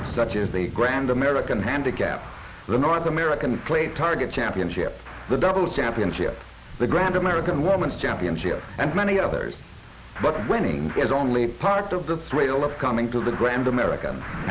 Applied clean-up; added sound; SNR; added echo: none; Wind; 16 dB; none.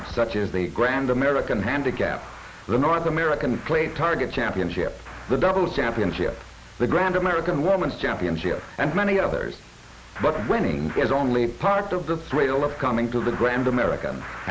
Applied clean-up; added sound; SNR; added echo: none; none; none; none.